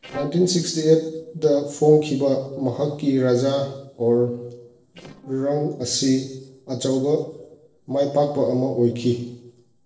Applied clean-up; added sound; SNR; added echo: neural separator model SepFormer DNS4.